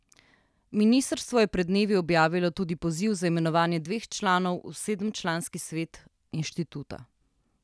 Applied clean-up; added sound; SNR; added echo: none; none; none; none.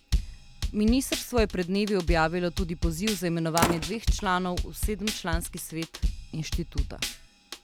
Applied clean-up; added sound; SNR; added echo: none; Drum kit + Slam; 2 dB; none.